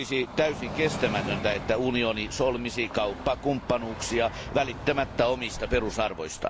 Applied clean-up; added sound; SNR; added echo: none; Train; 10 dB; none.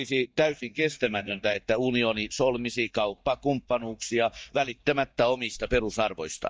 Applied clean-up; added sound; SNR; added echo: neural mask model DeepFilterNet 3.